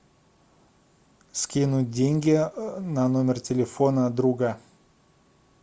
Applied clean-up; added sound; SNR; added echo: none; none; none; none.